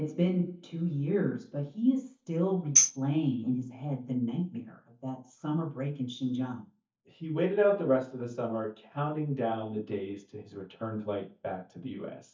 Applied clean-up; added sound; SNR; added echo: neural mask model DeepFilterNet 3.